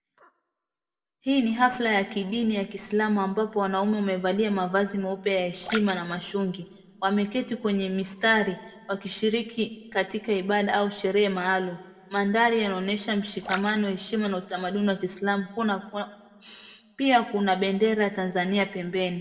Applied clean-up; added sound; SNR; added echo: none; Splash, splatter; 15 dB; reverberation time 1.0 s.